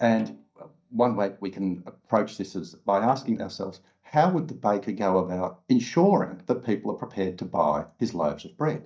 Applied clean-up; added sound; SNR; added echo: neural mask model DeepFilterNet 3.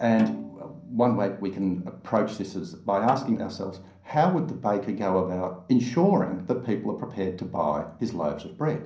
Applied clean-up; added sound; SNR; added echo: none; Snare drum; 19 dB; reverberation time 0.6 s.